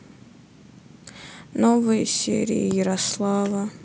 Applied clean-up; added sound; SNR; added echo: none; none; none; none.